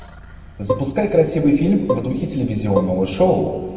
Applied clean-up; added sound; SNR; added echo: none; Bowed string instrument; 8 dB; reverberation time 1.9 s.